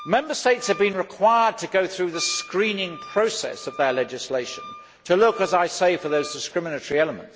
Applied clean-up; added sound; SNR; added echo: none; Wind instrument, woodwind instrument; 19 dB; none.